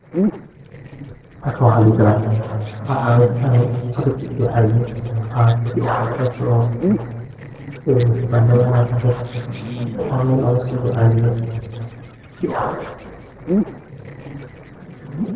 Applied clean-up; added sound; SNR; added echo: neural separator model SepFormer DNS4.